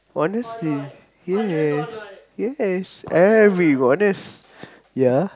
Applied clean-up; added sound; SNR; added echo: none; none; none; none.